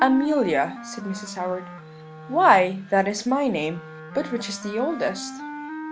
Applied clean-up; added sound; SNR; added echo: none; Wind instrument, woodwind instrument; 14 dB; none.